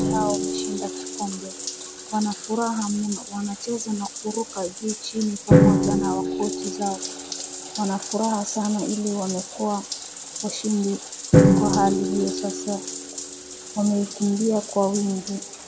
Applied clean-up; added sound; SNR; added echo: none; Bathtub (filling or washing) + Drum; -1 dB; none.